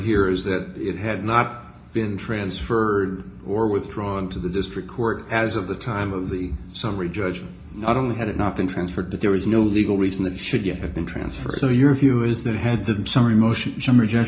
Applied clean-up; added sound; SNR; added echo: none; none; none; reverberation time 0.4 s.